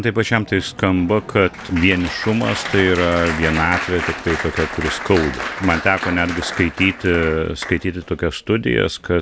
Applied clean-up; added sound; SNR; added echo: none; Applause; 10 dB; none.